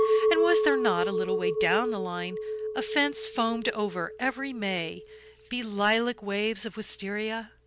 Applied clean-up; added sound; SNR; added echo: none; Chink, clink; 1 dB; none.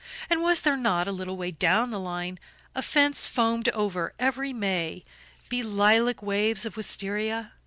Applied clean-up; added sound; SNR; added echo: none; none; none; none.